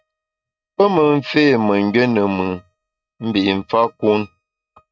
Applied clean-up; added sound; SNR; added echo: neural mask model RNNoise.